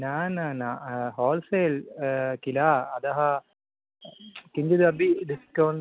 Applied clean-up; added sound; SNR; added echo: none; none; none; none.